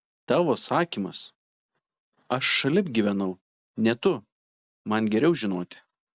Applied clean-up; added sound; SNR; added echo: none; none; none; none.